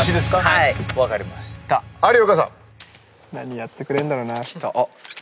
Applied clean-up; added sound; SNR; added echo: none; none; none; none.